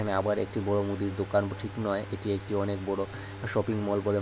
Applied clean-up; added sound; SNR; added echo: none; none; none; none.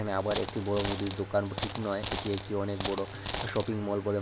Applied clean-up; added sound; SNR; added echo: none; Coin (dropping); -1 dB; none.